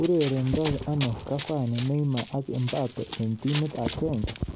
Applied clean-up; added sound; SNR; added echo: none; Run; 7 dB; none.